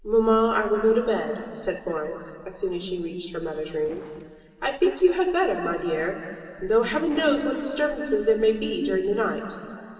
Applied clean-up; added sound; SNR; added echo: neural separator model SepFormer DNS4.